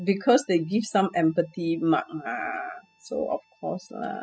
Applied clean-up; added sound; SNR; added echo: classical method spectral subtraction.